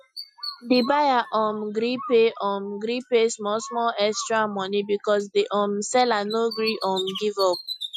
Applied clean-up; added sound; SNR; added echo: classical method Wiener filter.